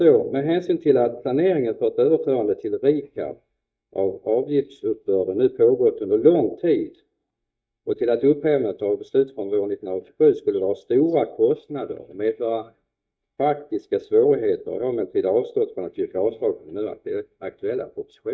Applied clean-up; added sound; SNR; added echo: neural mask model DeepFilterNet 3.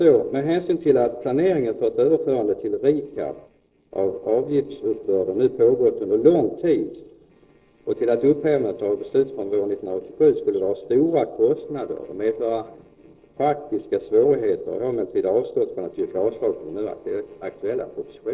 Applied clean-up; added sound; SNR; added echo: neural separator model SepFormer DNS4.